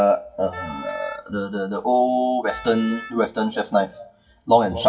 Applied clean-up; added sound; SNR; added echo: classical method WPE with log-MMSE.